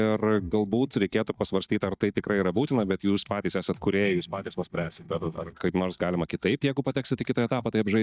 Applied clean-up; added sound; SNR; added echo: neural mask model DeepFilterNet 3.